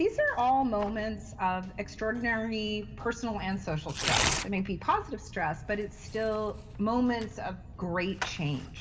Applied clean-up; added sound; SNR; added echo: none; Tearing; 8 dB; reverberation time 2.0 s.